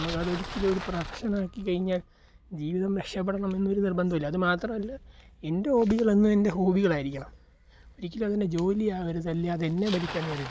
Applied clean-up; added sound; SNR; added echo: none; Bicycle; 18 dB; none.